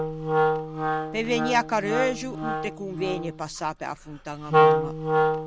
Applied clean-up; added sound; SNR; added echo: none; Wind instrument, woodwind instrument; -4 dB; none.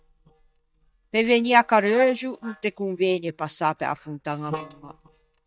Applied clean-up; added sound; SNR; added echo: neural mask model DeepFilterNet 3.